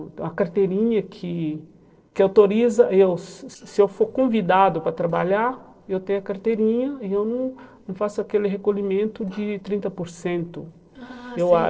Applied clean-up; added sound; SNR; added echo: neural separator model SepFormer DNS4.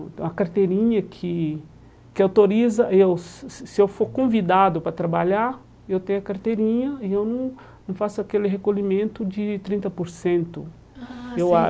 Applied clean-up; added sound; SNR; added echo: none; none; none; none.